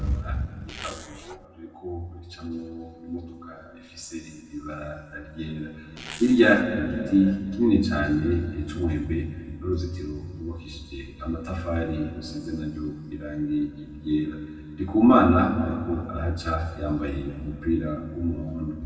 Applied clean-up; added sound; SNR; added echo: none; Zipper (clothing); 15 dB; reverberation time 1.9 s.